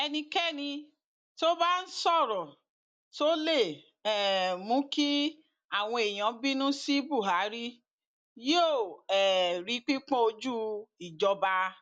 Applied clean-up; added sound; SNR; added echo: none; none; none; none.